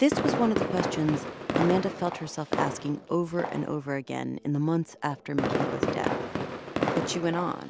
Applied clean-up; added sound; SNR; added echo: none; Fireworks; 2 dB; none.